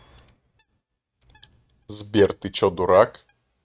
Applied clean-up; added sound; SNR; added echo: neural mask model RNNoise.